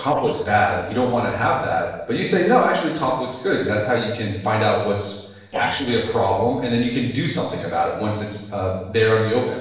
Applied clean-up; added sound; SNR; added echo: neural separator model SepFormer DNS4.